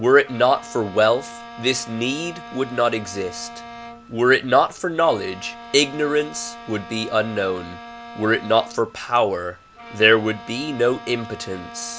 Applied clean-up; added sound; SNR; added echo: none; Bowed string instrument; 17 dB; none.